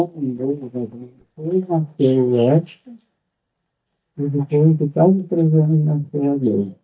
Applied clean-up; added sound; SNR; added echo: neural mask model DeepFilterNet 3.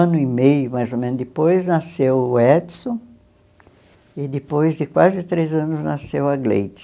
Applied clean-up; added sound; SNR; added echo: none; none; none; none.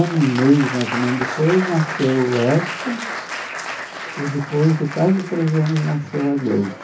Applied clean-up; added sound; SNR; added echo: none; Applause; 10 dB; reverberation time 0.3 s.